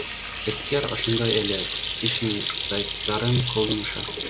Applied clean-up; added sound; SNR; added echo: none; Sink (filling or washing) / Hands; -2 dB; none.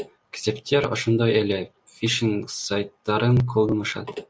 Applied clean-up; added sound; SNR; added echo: none; none; none; none.